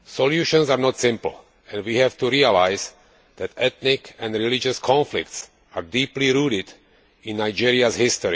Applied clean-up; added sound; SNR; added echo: none; none; none; none.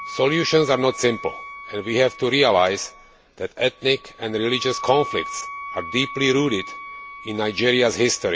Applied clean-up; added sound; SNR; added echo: none; Wind instrument, woodwind instrument; 14 dB; none.